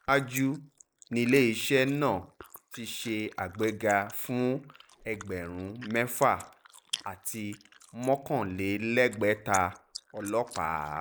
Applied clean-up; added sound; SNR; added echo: neural mask model Resemble Enhance denoiser.